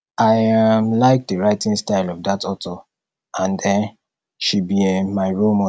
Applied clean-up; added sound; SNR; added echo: none; none; none; none.